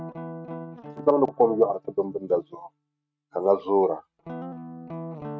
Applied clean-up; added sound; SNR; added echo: neural mask model RNNoise.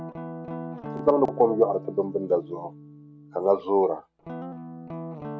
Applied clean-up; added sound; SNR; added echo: none; Guitar; 12 dB; none.